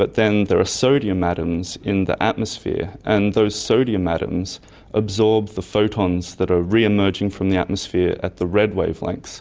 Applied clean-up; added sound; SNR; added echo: none; none; none; none.